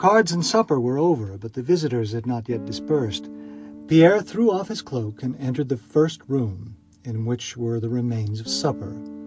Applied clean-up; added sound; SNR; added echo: none; Guitar; 18 dB; none.